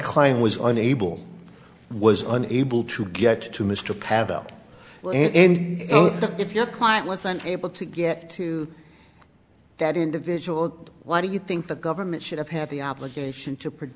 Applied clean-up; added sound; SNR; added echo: none; none; none; none.